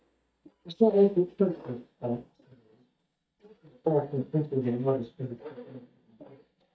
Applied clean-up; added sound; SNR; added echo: neural mask model DeepFilterNet 3.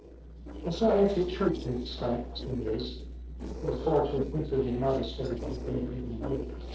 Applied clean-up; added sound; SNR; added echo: neural separator model SepFormer DNS4.